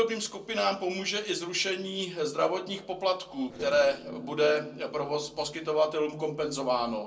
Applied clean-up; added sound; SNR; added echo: neural separator model SepFormer DNS4.